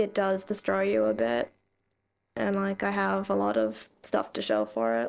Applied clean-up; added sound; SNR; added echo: neural separator model SepFormer DNS4.